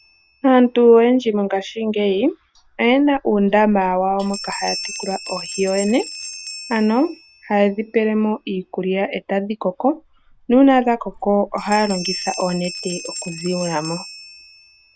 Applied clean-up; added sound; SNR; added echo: none; Bell; 15 dB; none.